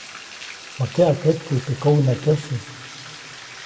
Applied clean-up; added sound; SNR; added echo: none; Bathtub (filling or washing); 16 dB; reverberation time 1.8 s.